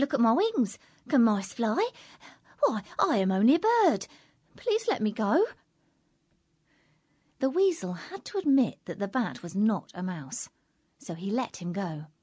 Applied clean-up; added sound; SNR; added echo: none; none; none; none.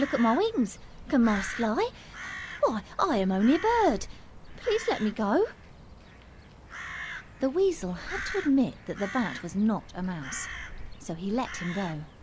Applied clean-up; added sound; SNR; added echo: none; Crow; 12 dB; none.